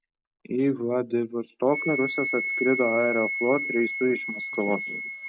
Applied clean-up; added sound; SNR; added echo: none; Wind instrument, woodwind instrument; 6 dB; none.